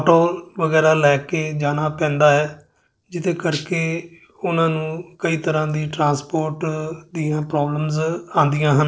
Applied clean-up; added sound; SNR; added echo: neural separator model SepFormer DNS4.